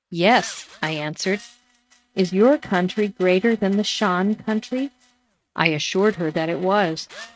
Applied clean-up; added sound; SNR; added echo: neural mask model RNNoise.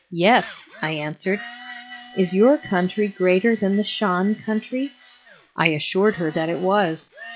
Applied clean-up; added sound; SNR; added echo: classical method log-MMSE.